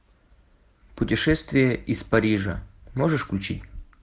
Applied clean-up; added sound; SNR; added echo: none; none; none; none.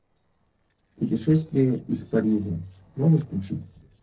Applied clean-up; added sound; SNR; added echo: neural separator model SepFormer DNS4.